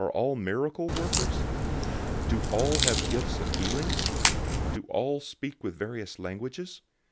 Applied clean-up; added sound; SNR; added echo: none; Crack; -5 dB; none.